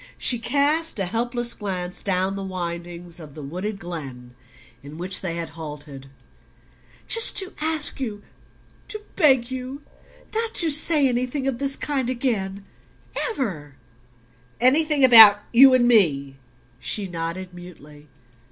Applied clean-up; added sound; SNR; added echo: none; none; none; none.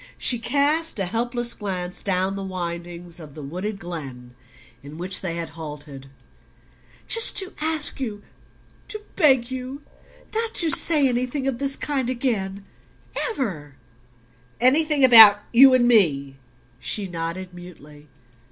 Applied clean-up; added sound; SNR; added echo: none; Splash, splatter; 19 dB; none.